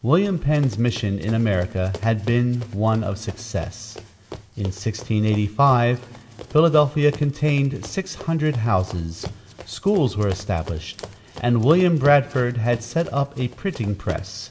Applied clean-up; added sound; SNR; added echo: none; Run; 19 dB; reverberation time 1.1 s.